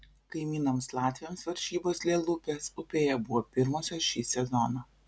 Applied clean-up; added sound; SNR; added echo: none; none; none; none.